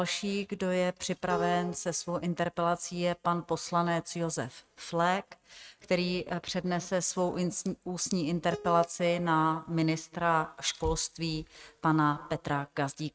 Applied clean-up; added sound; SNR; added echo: neural mask model RNNoise.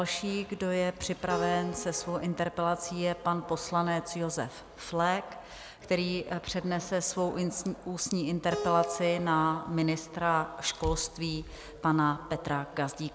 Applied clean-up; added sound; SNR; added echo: none; Keyboard (musical); 15 dB; none.